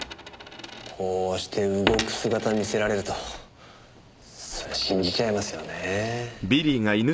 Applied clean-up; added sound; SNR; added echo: none; Coin (dropping); 11 dB; none.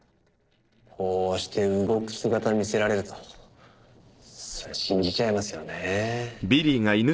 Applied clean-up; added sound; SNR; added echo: neural separator model SepFormer DNS4.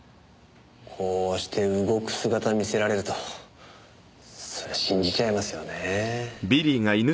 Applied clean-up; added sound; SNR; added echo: none; none; none; none.